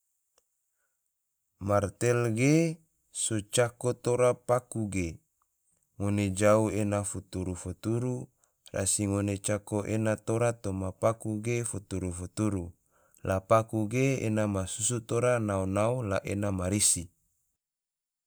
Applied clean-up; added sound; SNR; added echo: none; none; none; none.